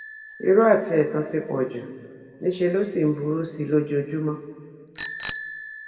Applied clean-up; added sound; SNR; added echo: none; Bicycle bell; 17 dB; reverberation time 1.8 s.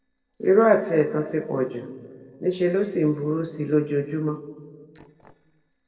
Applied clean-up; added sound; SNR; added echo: neural separator model SepFormer DNS4.